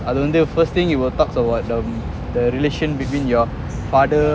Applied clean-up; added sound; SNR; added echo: none; none; none; none.